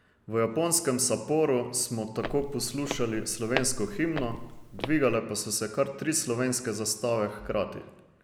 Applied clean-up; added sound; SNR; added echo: none; Walk, footsteps; 7 dB; none.